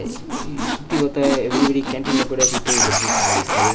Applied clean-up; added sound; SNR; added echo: none; Squeak; -2 dB; none.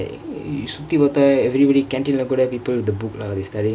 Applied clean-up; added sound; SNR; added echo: none; none; none; none.